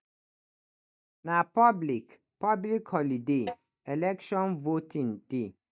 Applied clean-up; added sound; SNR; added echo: neural mask model DeepFilterNet 3.